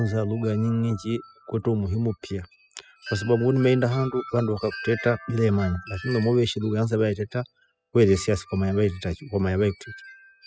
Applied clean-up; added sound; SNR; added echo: classical method spectral subtraction.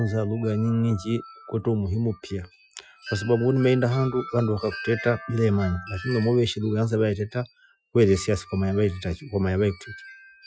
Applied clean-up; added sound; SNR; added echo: classical method Wiener filter.